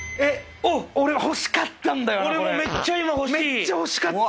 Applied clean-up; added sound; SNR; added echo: none; Fart; 11 dB; none.